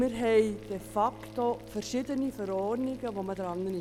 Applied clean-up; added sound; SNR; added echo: none; Bowed string instrument + Boiling; 16 dB; none.